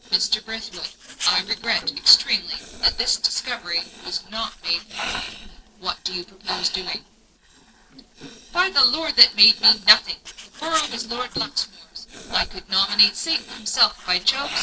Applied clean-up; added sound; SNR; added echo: neural separator model SepFormer DNS4.